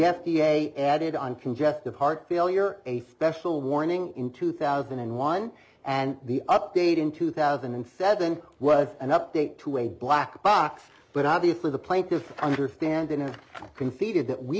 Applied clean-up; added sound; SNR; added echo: none; none; none; none.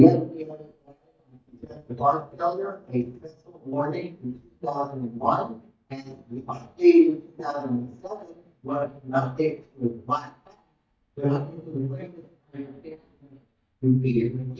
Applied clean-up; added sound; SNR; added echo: neural mask model DeepFilterNet 3.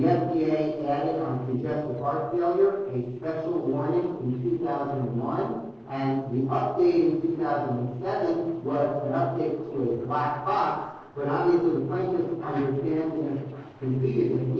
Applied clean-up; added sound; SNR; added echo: neural separator model SepFormer DNS4.